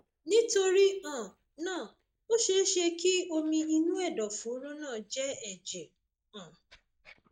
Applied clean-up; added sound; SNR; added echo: neural mask model DeepFilterNet 3.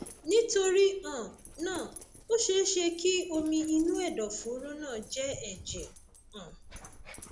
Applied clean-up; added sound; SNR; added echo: none; Dog; 18 dB; none.